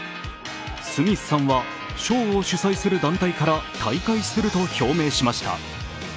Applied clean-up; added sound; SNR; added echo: none; none; none; none.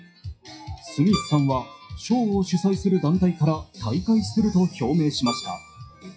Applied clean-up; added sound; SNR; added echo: classical method WPE with log-MMSE.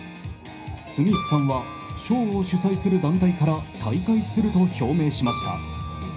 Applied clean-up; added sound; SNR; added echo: none; Keyboard (musical); 15 dB; reverberation time 0.4 s.